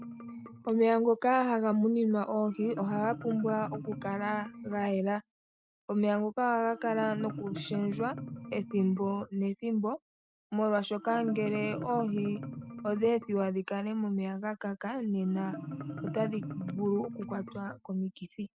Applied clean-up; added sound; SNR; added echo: neural mask model RNNoise.